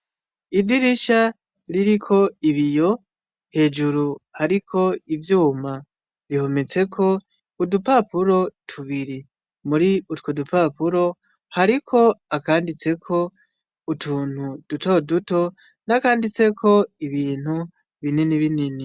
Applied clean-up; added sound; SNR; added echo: none; none; none; none.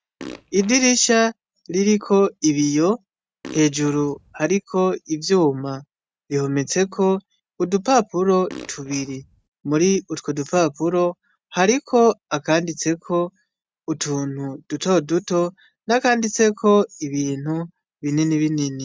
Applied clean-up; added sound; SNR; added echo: neural mask model RNNoise.